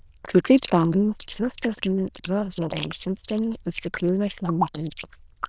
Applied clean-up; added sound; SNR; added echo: neural diffusion model UNIVERSE++.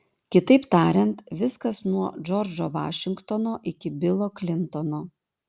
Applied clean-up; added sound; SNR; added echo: none; none; none; none.